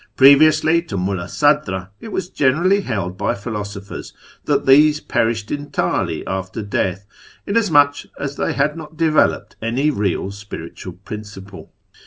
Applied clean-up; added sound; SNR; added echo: none; none; none; none.